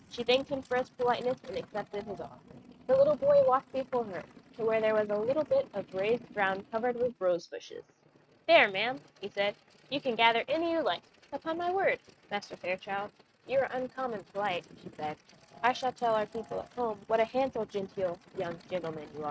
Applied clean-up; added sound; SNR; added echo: neural mask model RNNoise.